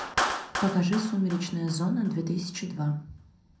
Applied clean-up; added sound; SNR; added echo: none; Clapping; 7 dB; reverberation time 0.5 s.